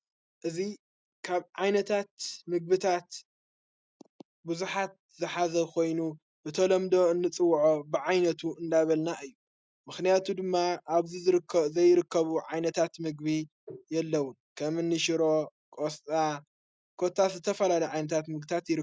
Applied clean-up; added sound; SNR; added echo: none; none; none; none.